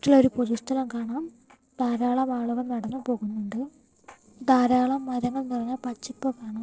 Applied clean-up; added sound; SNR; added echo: neural separator model SepFormer DNS4.